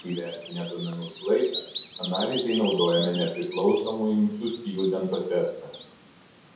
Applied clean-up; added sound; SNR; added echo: none; Bird vocalization, bird call, bird song; 8 dB; reverberation time 0.7 s.